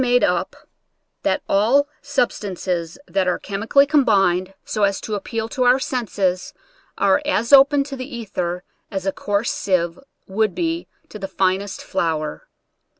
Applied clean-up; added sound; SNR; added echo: none; none; none; none.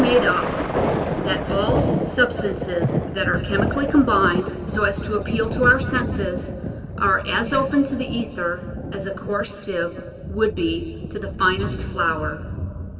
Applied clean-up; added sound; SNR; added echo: none; Thunder; 3 dB; reverberation time 1.8 s.